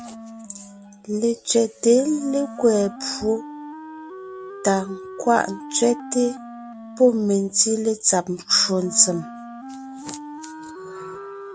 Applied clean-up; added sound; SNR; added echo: none; Wind instrument, woodwind instrument; 15 dB; none.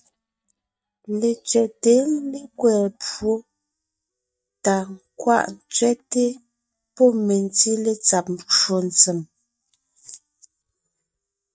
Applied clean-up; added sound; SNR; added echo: neural mask model DeepFilterNet 3.